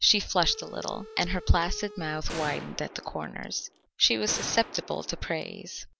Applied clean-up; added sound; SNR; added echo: none; Telephone + Gunshot, gunfire; 14 dB; none.